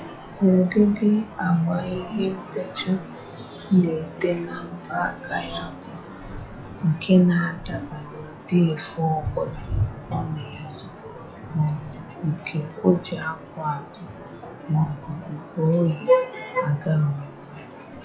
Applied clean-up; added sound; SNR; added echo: classical method log-MMSE.